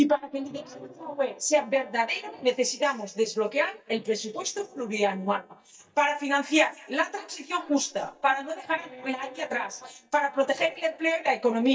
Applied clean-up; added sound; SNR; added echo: neural mask model DeepFilterNet 3.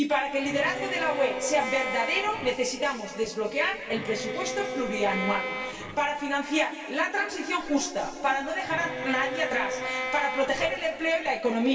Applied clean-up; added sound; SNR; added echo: none; Bowed string instrument; 7 dB; reverberation time 2.6 s.